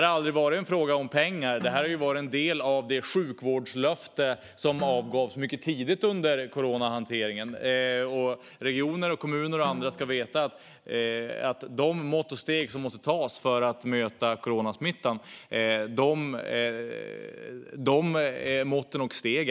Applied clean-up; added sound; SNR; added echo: none; Drum; 17 dB; none.